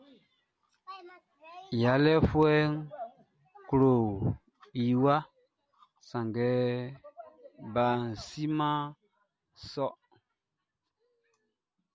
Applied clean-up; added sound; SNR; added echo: none; none; none; none.